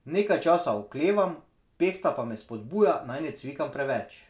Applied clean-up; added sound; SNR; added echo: none; none; none; none.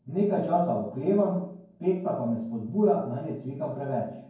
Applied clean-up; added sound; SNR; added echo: none; none; none; reverberation time 0.9 s.